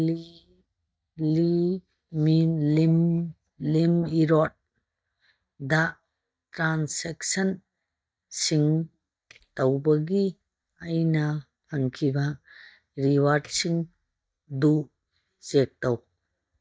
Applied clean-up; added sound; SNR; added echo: neural mask model DeepFilterNet 3.